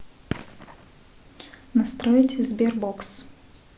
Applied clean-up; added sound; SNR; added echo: none; Fireworks; 16 dB; none.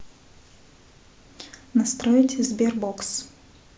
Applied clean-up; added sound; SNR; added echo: none; none; none; none.